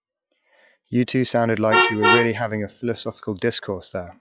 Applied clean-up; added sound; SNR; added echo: classical method log-MMSE.